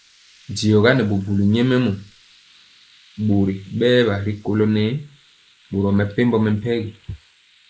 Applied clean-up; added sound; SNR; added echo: neural mask model Resemble Enhance denoiser.